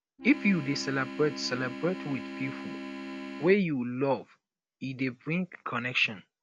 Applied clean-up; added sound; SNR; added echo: none; Organ; 9 dB; none.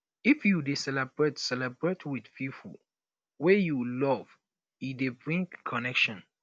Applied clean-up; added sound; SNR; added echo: none; none; none; none.